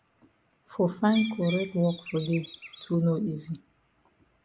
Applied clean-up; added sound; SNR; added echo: none; Bird; 12 dB; none.